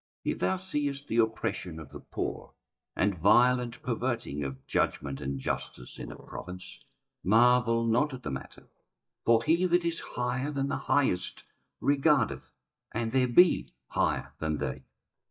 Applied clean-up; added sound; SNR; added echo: neural mask model DeepFilterNet 3.